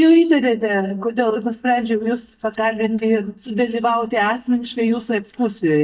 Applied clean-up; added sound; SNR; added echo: neural mask model DeepFilterNet 3.